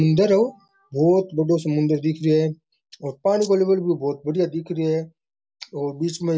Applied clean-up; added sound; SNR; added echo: none; none; none; none.